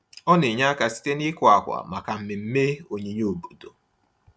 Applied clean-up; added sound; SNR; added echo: none; none; none; none.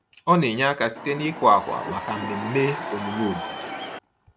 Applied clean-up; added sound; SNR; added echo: none; Crowd / Cheering; 8 dB; none.